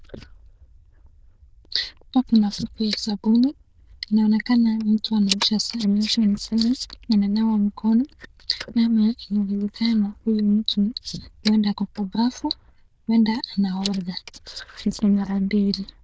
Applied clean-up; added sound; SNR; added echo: neural diffusion model UNIVERSE++.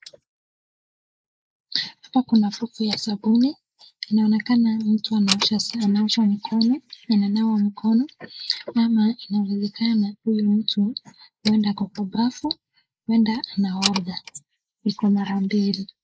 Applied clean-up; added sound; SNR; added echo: neural mask model Resemble Enhance denoiser.